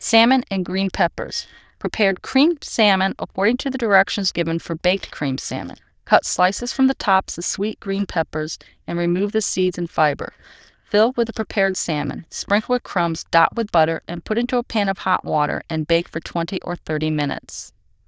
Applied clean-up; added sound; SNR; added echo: neural diffusion model UNIVERSE++.